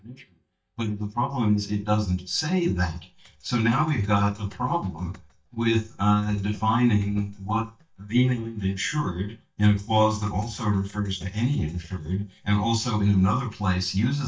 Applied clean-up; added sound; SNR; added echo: neural mask model DeepFilterNet 3.